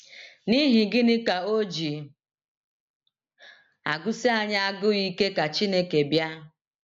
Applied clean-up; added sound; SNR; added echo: none; none; none; none.